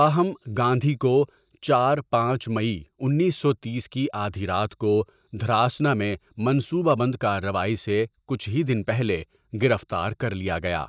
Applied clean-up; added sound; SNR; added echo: neural mask model DeepFilterNet 3.